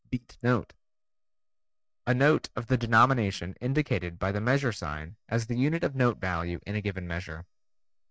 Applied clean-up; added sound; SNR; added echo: neural mask model DeepFilterNet 3.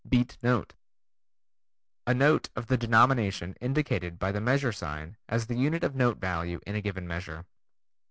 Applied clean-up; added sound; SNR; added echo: none; none; none; none.